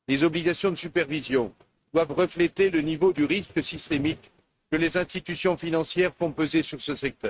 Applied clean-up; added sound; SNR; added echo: neural mask model RNNoise.